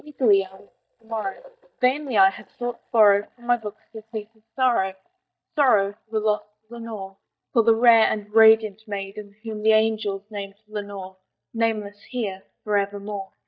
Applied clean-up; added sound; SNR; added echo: neural mask model DeepFilterNet 3.